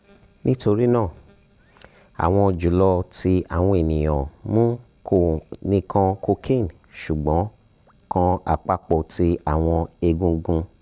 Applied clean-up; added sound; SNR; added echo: none; none; none; none.